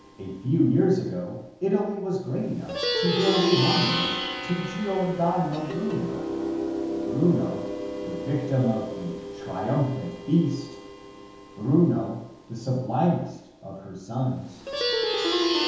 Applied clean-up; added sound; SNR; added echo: none; Plucked string instrument; 4 dB; reverberation time 0.9 s.